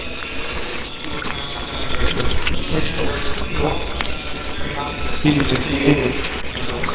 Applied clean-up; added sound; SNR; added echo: neural separator model SepFormer WHAMR!.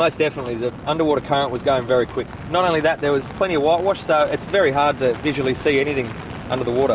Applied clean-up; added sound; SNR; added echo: none; none; none; none.